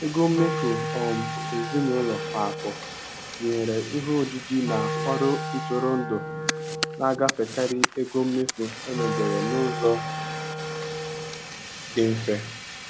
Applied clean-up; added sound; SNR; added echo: none; Wind instrument, woodwind instrument + Fire; 4 dB; none.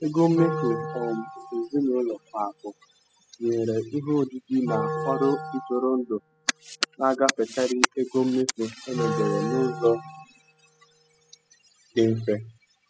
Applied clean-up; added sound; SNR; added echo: classical method spectral subtraction.